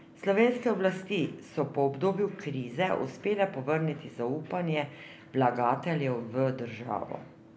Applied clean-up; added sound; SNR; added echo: none; none; none; none.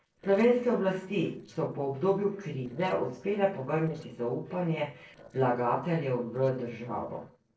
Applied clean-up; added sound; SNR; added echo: neural separator model SepFormer DNS4.